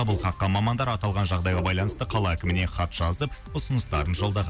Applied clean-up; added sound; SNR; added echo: none; Bark; 17 dB; none.